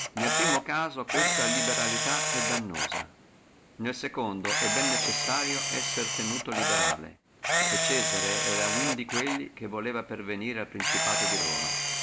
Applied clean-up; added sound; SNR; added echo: none; Camera; -5 dB; none.